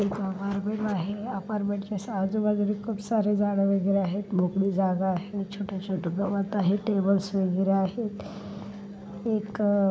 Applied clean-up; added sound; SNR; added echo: none; none; none; none.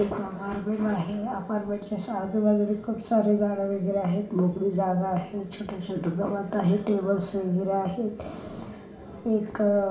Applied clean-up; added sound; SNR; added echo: none; none; none; reverberation time 0.5 s.